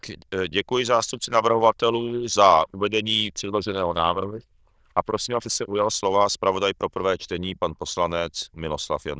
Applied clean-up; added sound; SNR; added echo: neural diffusion model UNIVERSE++.